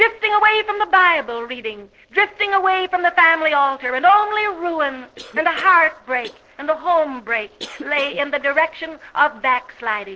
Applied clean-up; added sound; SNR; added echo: neural separator model SepFormer DNS4.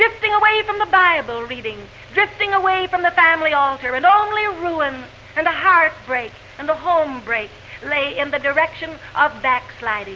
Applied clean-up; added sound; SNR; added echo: none; none; none; none.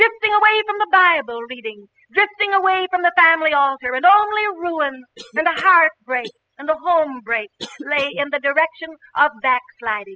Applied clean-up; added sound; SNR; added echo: classical method spectral subtraction.